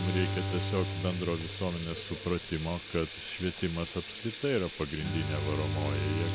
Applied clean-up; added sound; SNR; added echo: none; Bowed string instrument + Sink (filling or washing) / Water tap, faucet; 1 dB; none.